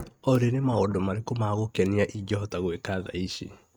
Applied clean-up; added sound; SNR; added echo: neural mask model RNNoise.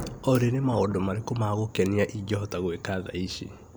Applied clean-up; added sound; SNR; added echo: none; Thunder; 16 dB; none.